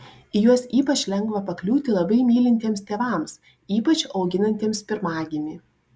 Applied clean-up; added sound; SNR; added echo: none; none; none; none.